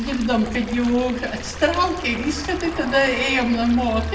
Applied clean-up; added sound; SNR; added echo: none; Stream; 17 dB; reverberation time 0.6 s.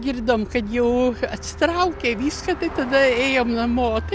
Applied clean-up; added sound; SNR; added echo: none; none; none; none.